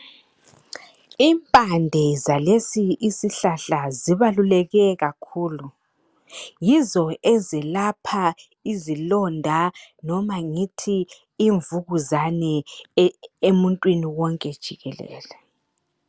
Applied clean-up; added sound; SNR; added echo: none; none; none; none.